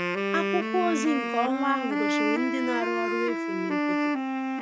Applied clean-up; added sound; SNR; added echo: none; Wind instrument, woodwind instrument; -2 dB; none.